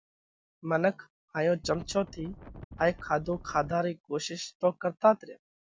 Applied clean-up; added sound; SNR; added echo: none; Wind; 16 dB; none.